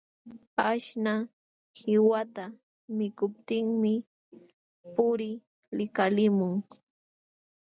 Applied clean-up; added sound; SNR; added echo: none; none; none; none.